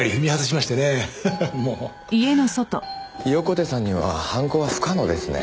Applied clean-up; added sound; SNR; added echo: none; none; none; none.